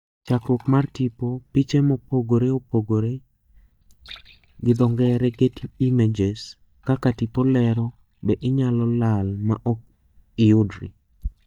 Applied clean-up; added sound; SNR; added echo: neural mask model DeepFilterNet 3.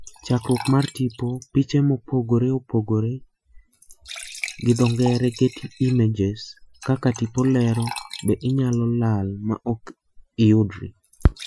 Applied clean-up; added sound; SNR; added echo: classical method Wiener filter.